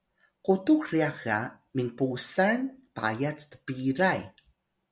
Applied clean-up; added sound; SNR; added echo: none; none; none; none.